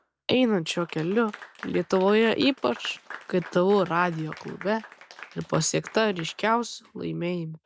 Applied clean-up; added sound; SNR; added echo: none; Applause / Clapping; 20 dB; none.